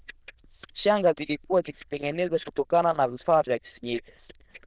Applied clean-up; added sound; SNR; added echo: neural diffusion model UNIVERSE++.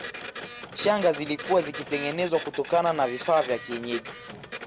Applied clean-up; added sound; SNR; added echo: none; Printer; 12 dB; none.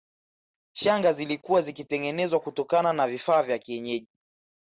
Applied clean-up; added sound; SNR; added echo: none; none; none; none.